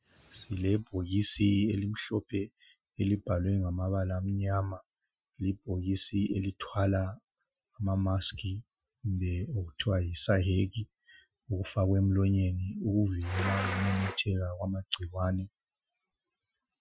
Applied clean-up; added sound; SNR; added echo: classical method Wiener filter.